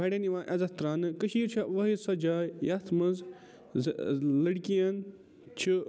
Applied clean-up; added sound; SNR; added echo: none; none; none; none.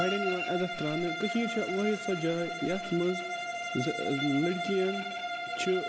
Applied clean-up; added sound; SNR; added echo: none; Bowed string instrument; 4 dB; none.